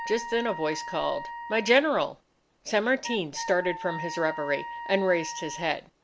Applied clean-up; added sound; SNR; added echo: none; Wind instrument, woodwind instrument; 11 dB; none.